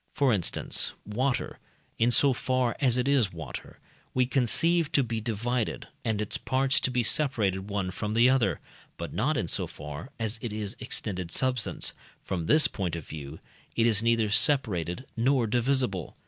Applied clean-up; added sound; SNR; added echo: none; none; none; none.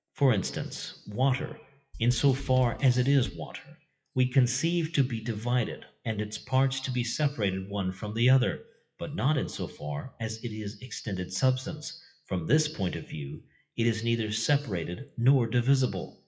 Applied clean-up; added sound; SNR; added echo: classical method WPE with log-MMSE.